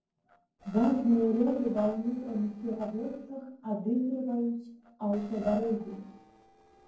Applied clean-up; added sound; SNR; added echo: neural separator model SepFormer DNS4.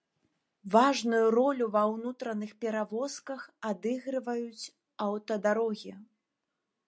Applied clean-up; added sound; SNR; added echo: none; none; none; none.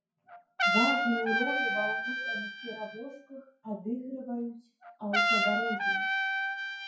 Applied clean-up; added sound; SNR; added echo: classical method WPE with log-MMSE.